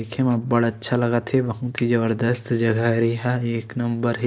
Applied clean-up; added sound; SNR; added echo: neural separator model SepFormer DNS4.